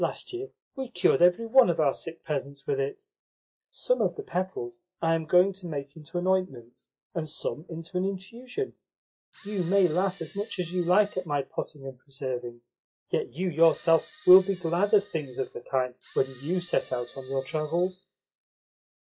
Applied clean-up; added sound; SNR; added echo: classical method log-MMSE.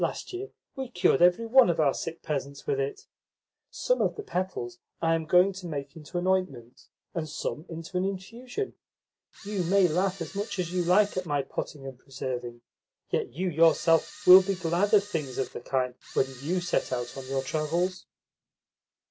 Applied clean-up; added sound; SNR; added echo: none; Camera; 18 dB; none.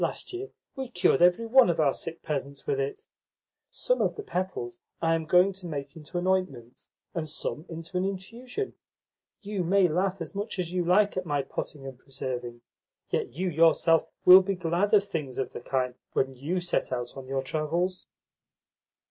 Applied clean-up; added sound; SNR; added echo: none; none; none; none.